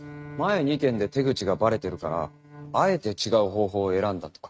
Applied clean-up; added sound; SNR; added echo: neural mask model RNNoise.